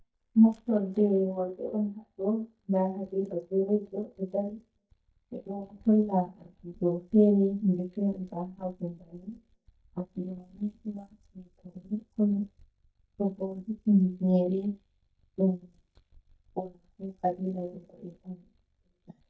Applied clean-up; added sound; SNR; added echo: neural mask model DeepFilterNet 3.